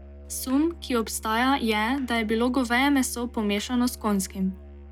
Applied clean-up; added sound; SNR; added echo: none; Musical instrument; 17 dB; none.